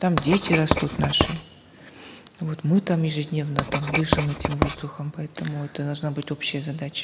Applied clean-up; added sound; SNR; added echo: none; Writing; 3 dB; none.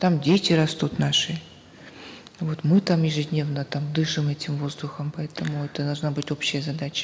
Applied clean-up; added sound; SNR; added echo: none; none; none; none.